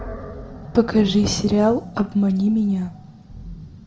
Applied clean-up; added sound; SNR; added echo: none; Animal; 14 dB; reverberation time 0.5 s.